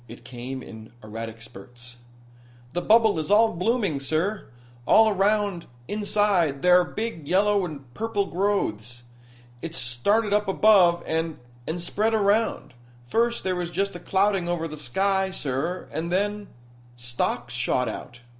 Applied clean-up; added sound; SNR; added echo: none; none; none; none.